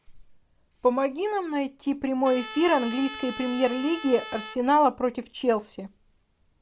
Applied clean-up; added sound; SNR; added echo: none; Trumpet; 12 dB; none.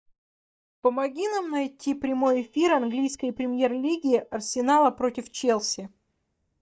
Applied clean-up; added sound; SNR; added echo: neural mask model DeepFilterNet 3.